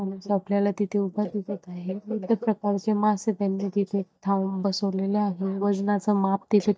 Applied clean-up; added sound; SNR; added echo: neural mask model DeepFilterNet 3.